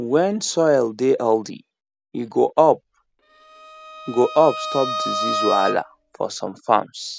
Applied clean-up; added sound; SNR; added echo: none; Bowed string instrument; 7 dB; none.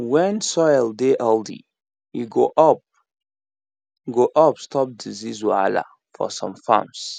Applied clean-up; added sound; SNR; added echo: none; none; none; none.